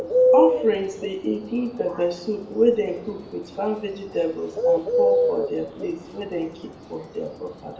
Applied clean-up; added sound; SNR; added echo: none; Bird; -1 dB; reverberation time 0.6 s.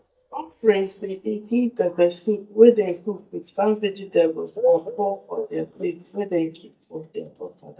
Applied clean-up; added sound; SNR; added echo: neural mask model DeepFilterNet 3.